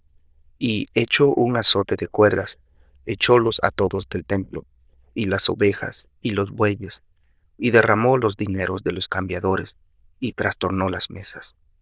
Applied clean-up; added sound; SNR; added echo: neural diffusion model UNIVERSE++.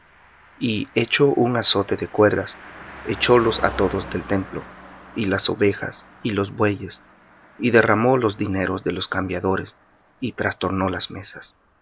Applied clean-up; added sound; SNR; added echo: none; Car passing by; 19 dB; none.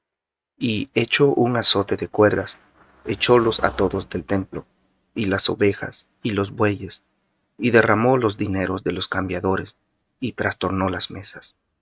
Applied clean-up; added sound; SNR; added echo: neural mask model RNNoise.